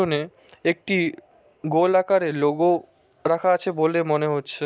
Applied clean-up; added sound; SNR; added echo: none; none; none; none.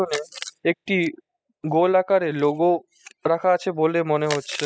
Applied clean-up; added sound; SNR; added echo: classical method spectral subtraction.